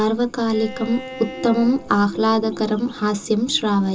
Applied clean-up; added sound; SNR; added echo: none; Bowed string instrument; 16 dB; reverberation time 0.2 s.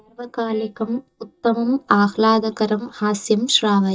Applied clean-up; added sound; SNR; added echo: neural mask model DeepFilterNet 3.